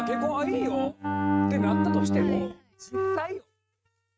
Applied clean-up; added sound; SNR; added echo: neural mask model RNNoise.